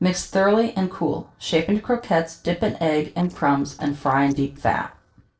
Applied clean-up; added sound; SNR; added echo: neural separator model SepFormer DNS4.